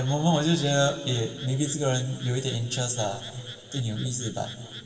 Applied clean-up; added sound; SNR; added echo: none; Frog; 17 dB; reverberation time 2.4 s.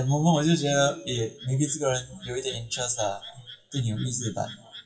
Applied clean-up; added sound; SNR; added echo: classical method WPE with log-MMSE.